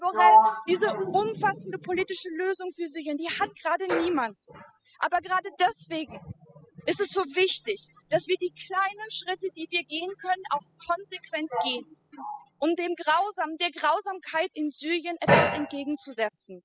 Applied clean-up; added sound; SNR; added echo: classical method spectral subtraction.